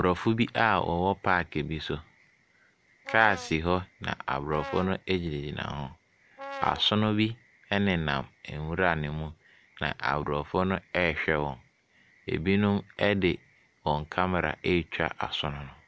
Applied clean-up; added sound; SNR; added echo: none; Brass instrument; 12 dB; none.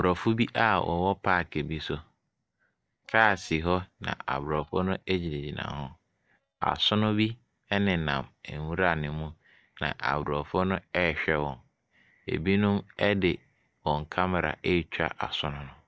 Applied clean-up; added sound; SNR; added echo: neural mask model DeepFilterNet 3.